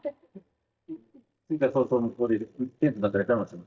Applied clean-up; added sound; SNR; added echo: neural mask model DeepFilterNet 3.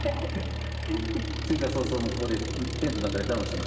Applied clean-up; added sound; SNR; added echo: none; Engine; 2 dB; reverberation time 2.4 s.